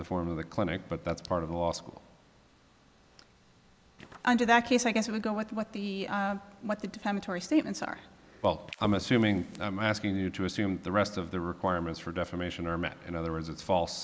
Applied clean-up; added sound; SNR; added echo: neural mask model Resemble Enhance denoiser.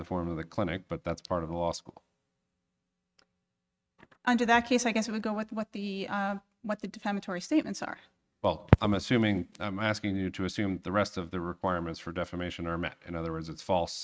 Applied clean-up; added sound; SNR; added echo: neural mask model RNNoise.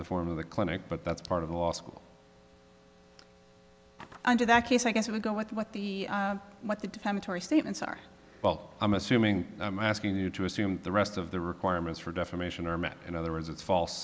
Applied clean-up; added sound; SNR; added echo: none; none; none; none.